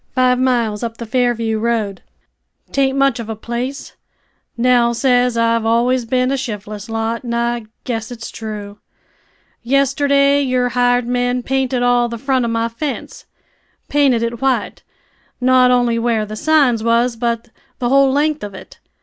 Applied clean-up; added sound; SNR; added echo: none; none; none; none.